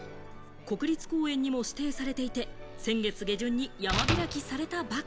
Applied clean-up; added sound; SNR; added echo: none; Slam; 6 dB; none.